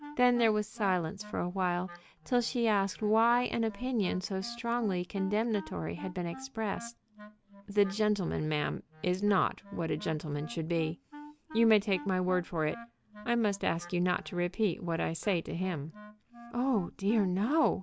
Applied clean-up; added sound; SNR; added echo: none; Wind instrument, woodwind instrument; 19 dB; none.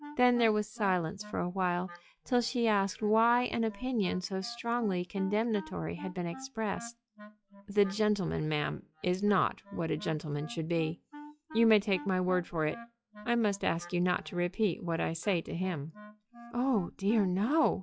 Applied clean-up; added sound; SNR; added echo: classical method log-MMSE.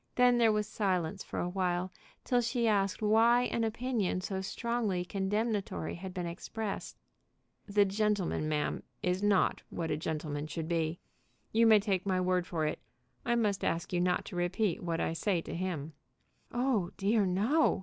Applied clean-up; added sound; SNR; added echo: none; none; none; none.